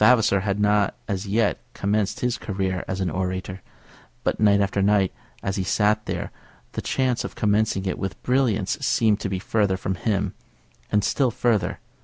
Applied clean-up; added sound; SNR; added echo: none; none; none; none.